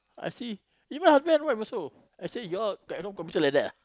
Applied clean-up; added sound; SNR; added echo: none; none; none; none.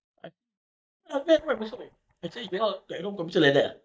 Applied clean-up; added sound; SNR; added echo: neural mask model DeepFilterNet 3.